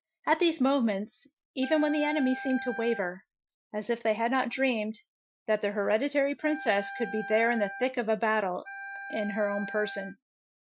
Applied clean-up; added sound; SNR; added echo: classical method Wiener filter.